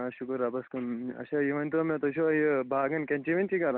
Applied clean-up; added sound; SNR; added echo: none; none; none; none.